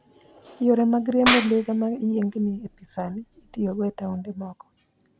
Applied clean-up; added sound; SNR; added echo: none; Clapping; 6 dB; none.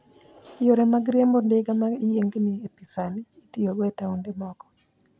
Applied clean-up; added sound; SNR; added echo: none; none; none; none.